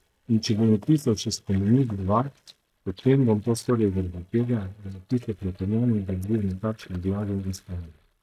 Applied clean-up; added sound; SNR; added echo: neural mask model DeepFilterNet 3.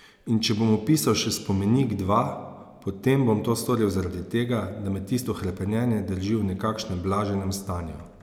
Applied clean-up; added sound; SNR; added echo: none; none; none; none.